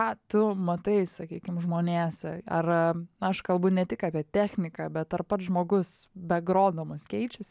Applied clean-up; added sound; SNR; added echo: none; none; none; none.